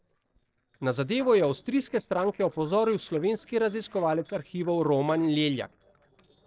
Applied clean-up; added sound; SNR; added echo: neural separator model SepFormer DNS4.